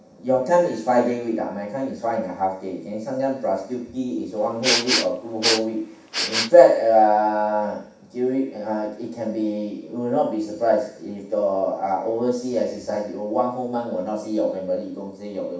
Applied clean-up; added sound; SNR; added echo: none; Respiratory sounds; 3 dB; reverberation time 0.7 s.